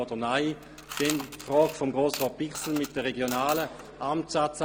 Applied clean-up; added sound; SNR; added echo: none; Coin (dropping) / Mechanisms; 12 dB; none.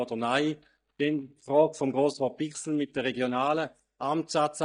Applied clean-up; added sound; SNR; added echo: neural mask model DeepFilterNet 3.